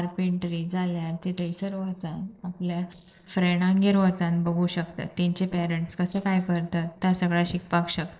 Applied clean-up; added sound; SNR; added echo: neural separator model SepFormer DNS4.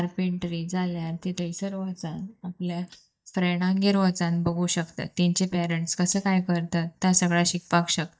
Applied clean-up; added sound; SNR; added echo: neural mask model DeepFilterNet 3.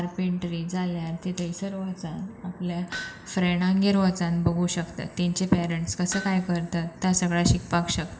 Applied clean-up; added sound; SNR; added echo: none; Hammer; 16 dB; reverberation time 2.4 s.